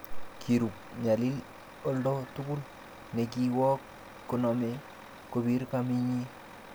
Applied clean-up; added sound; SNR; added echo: none; Truck; 17 dB; none.